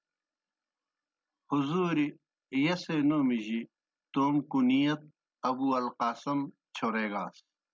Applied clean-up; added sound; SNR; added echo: none; none; none; none.